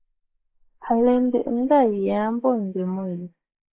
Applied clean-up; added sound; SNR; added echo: neural mask model Resemble Enhance denoiser.